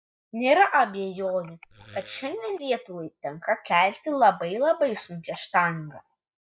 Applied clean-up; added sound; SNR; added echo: neural mask model DeepFilterNet 3.